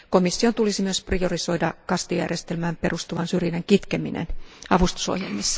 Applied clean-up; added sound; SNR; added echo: none; none; none; none.